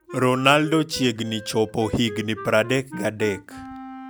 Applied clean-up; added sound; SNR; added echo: none; Wind instrument, woodwind instrument; 15 dB; none.